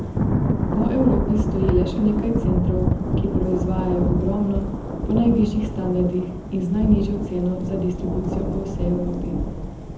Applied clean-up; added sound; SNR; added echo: none; Thunder / Rain; 0 dB; reverberation time 0.8 s.